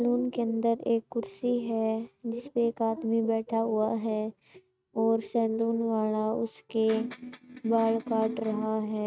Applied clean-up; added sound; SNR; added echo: neural mask model RNNoise.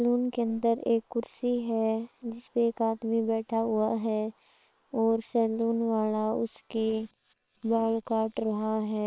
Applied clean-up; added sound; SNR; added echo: neural separator model SepFormer WHAM!.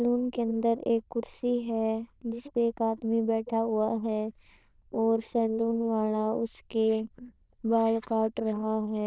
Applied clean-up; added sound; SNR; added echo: neural diffusion model UNIVERSE++.